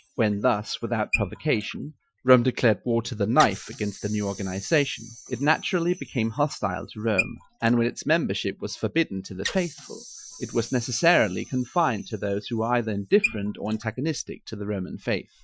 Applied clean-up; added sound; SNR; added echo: classical method Wiener filter.